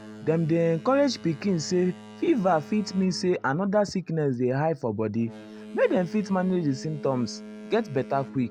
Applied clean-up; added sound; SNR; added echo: none; Boat, Water vehicle; 17 dB; none.